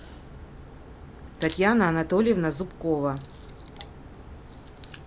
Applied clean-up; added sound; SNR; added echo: none; Crack; 13 dB; none.